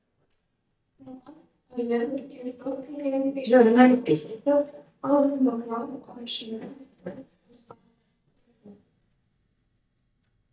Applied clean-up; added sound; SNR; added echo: neural mask model DeepFilterNet 3.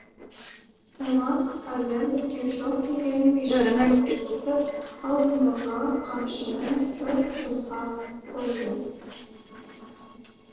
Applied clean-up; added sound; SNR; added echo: neural separator model SepFormer DNS4.